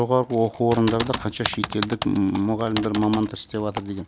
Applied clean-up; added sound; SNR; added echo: none; Typing; 7 dB; none.